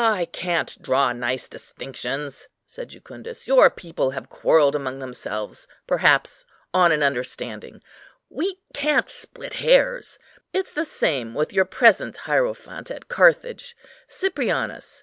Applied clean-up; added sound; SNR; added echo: none; none; none; none.